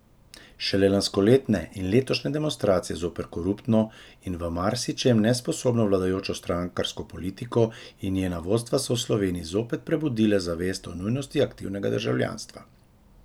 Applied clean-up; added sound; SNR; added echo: none; none; none; none.